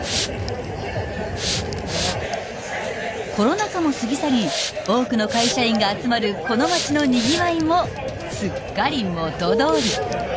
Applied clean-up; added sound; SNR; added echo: none; Hiss + Drum kit; 10 dB; none.